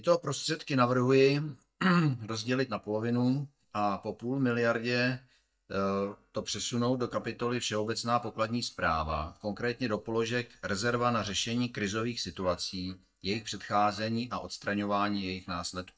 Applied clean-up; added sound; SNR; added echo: neural mask model DeepFilterNet 3.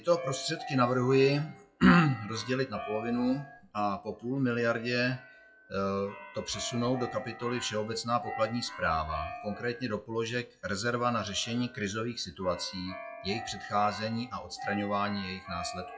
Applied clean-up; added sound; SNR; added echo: classical method WPE with log-MMSE.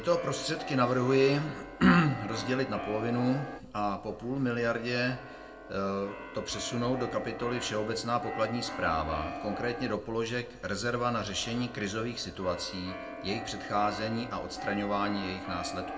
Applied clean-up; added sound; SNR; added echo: none; Keyboard (musical); 10 dB; reverberation time 0.2 s.